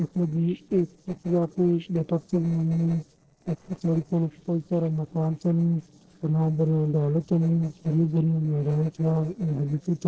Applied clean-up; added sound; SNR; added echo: neural separator model SepFormer DNS4.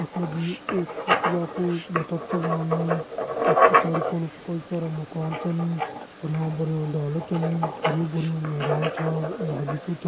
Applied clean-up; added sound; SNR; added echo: none; Writing; 0 dB; none.